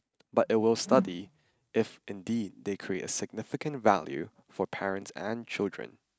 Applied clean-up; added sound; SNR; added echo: neural mask model RNNoise.